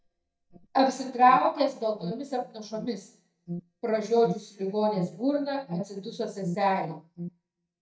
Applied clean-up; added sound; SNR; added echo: neural mask model DeepFilterNet 3.